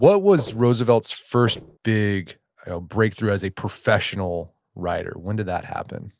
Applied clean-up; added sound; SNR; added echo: neural separator model SepFormer DNS4.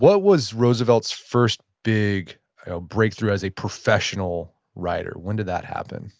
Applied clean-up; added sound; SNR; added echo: none; none; none; none.